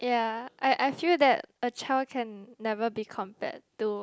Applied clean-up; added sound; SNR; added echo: none; none; none; none.